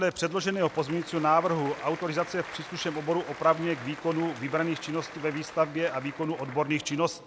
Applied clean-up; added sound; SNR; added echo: none; Applause; 15 dB; none.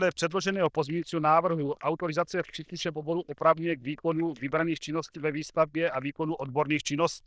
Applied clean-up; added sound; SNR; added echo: neural diffusion model UNIVERSE++.